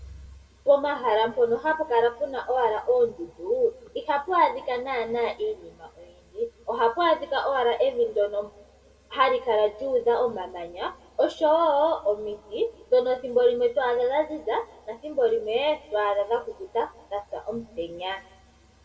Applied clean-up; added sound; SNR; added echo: none; none; none; reverberation time 1.6 s.